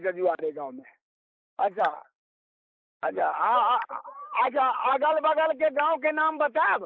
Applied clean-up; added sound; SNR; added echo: neural mask model Resemble Enhance denoiser.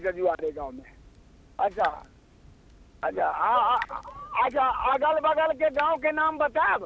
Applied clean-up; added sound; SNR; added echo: none; Drip / Water tap, faucet; 20 dB; none.